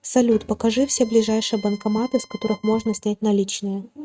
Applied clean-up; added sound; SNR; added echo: neural mask model RNNoise.